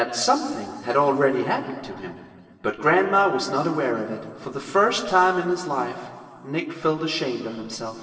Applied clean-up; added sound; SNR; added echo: none; none; none; reverberation time 2.5 s.